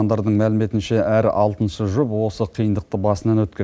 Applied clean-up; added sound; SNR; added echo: none; none; none; none.